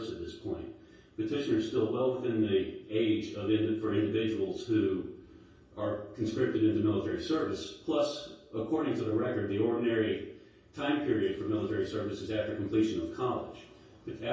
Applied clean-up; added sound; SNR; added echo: none; none; none; reverberation time 0.6 s.